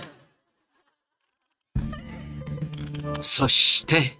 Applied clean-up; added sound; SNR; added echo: neural mask model RNNoise.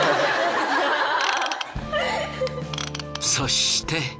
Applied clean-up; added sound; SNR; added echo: none; Ratchet, pawl / Tools; 13 dB; none.